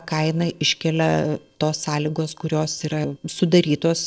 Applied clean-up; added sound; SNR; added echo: neural separator model SepFormer DNS4.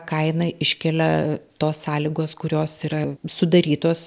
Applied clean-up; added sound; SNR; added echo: none; none; none; none.